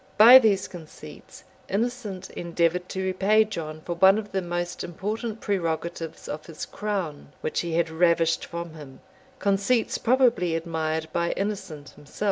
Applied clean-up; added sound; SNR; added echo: none; none; none; none.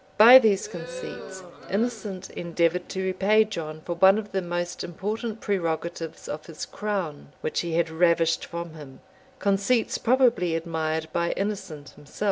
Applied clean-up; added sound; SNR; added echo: none; Crowd; 15 dB; none.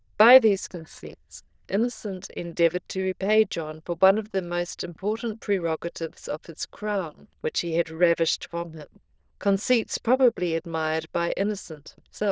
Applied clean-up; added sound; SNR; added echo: neural diffusion model UNIVERSE++.